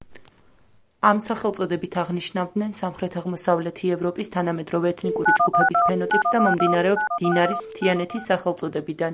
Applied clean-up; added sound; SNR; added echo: none; Telephone; -2 dB; none.